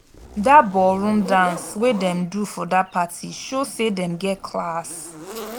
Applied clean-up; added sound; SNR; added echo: none; Zipper (clothing); 16 dB; none.